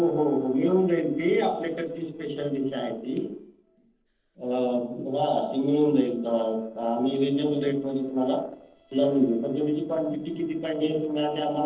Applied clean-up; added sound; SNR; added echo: neural separator model SepFormer DNS4.